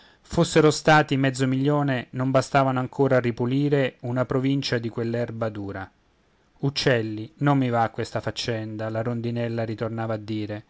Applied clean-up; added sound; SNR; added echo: none; none; none; none.